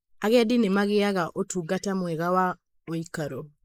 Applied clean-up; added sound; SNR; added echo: neural mask model Resemble Enhance denoiser.